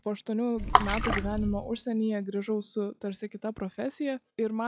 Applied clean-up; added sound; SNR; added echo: classical method log-MMSE.